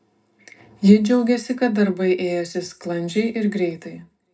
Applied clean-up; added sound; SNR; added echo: none; none; none; reverberation time 0.2 s.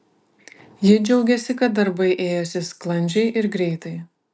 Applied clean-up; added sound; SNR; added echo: none; none; none; none.